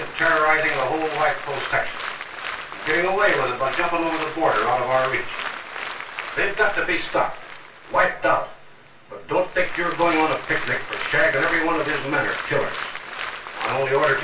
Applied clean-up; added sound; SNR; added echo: none; Applause; 10 dB; reverberation time 0.2 s.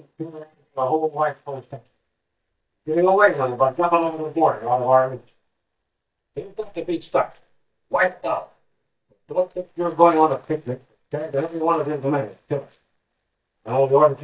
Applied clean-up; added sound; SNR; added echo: neural mask model DeepFilterNet 3.